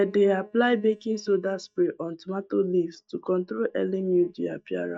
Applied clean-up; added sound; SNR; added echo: neural mask model DeepFilterNet 3.